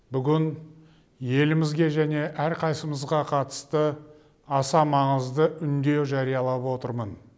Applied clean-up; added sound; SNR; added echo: none; none; none; none.